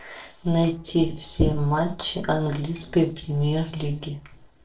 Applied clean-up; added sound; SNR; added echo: neural separator model SepFormer DNS4.